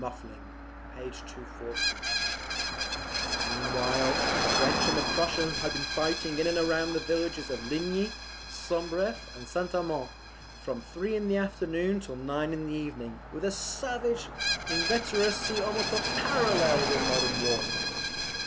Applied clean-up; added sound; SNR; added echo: none; Screech + Car passing by; 1 dB; none.